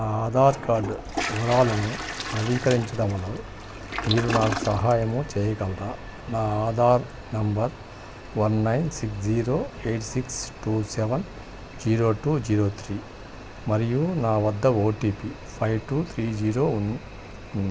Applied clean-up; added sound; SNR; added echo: none; Toilet flush; 13 dB; none.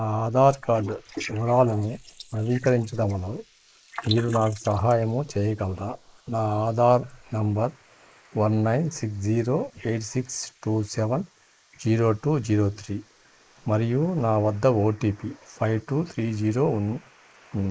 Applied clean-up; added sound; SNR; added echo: neural mask model Resemble Enhance denoiser.